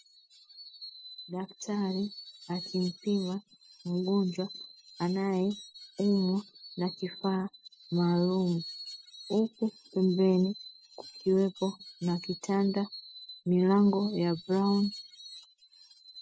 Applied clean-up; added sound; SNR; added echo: classical method spectral subtraction.